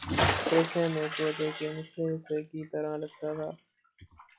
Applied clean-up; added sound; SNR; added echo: classical method log-MMSE.